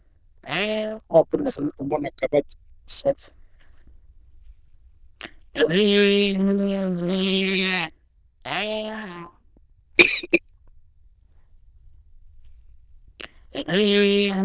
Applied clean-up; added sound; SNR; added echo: neural diffusion model UNIVERSE++.